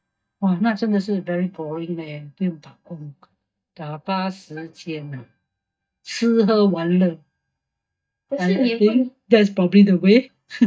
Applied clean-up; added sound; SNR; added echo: neural mask model DeepFilterNet 3.